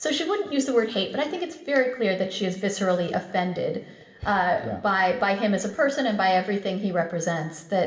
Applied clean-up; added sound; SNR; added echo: none; none; none; reverberation time 0.8 s.